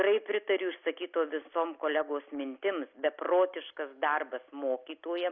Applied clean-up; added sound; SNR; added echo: neural mask model Resemble Enhance denoiser.